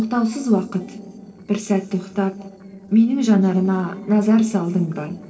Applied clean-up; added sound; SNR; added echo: neural separator model SepFormer DNS4.